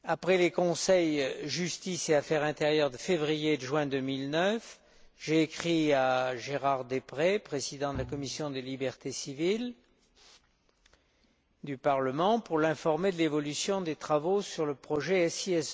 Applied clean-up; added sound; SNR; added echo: none; Bowed string instrument; 16 dB; none.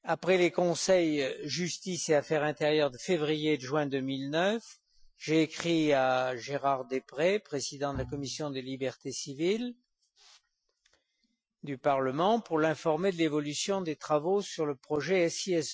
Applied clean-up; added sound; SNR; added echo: classical method Wiener filter.